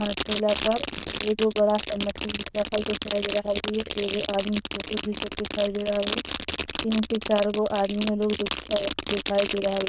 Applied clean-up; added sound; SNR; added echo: neural diffusion model UNIVERSE++.